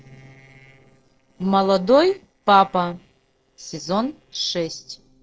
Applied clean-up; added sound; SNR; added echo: neural separator model SepFormer DNS4.